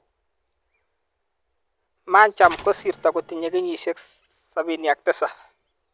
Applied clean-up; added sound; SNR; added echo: none; Mechanisms; 18 dB; none.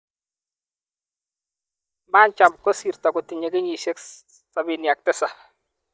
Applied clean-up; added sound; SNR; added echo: neural mask model DeepFilterNet 3.